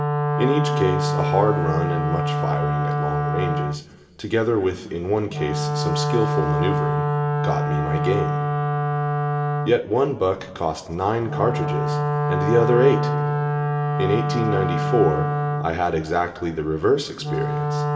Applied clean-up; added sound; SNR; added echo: none; Wind instrument, woodwind instrument; -1 dB; reverberation time 2.8 s.